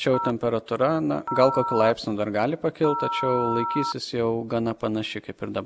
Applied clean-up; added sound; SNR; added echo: none; Telephone; 6 dB; none.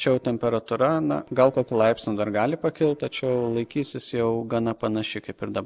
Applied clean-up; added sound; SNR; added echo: neural separator model SepFormer DNS4.